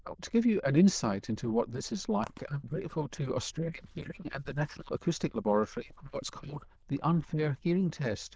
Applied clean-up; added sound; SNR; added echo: neural diffusion model UNIVERSE++.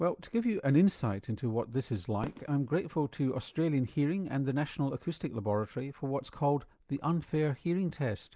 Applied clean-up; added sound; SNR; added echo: none; Fireworks; 19 dB; none.